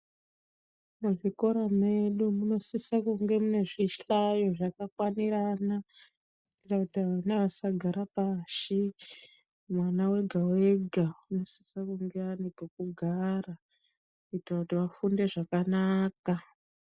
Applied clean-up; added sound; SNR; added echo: neural mask model DeepFilterNet 3.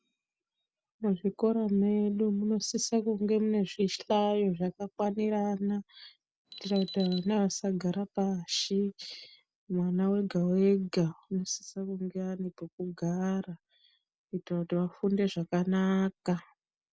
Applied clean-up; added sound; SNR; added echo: none; Alarm; 17 dB; none.